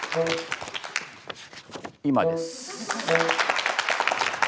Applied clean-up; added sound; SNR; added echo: none; Wind instrument, woodwind instrument; 2 dB; none.